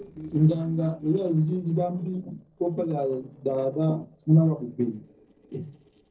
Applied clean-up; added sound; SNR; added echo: neural separator model SepFormer DNS4.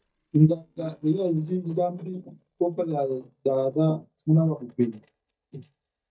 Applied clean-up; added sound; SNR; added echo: neural mask model DeepFilterNet 3.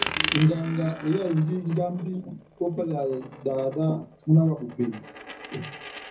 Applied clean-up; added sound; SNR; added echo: none; Coin (dropping); 10 dB; reverberation time 0.4 s.